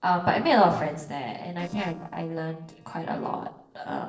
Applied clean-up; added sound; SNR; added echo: neural separator model SepFormer DNS4.